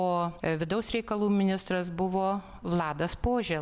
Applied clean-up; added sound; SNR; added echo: none; none; none; none.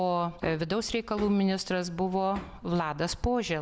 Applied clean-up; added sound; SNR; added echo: none; Hammer; 19 dB; none.